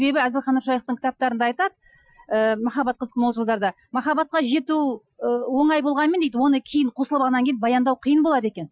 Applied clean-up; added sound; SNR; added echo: classical method Wiener filter.